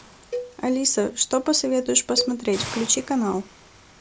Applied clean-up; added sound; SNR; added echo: none; Hiss + Cowbell; 13 dB; none.